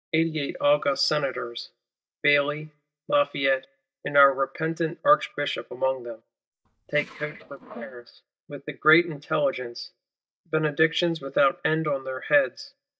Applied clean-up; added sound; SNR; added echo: neural mask model DeepFilterNet 3.